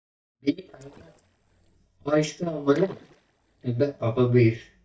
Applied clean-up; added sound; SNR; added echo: neural mask model DeepFilterNet 3.